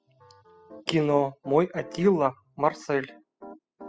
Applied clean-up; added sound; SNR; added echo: classical method spectral subtraction.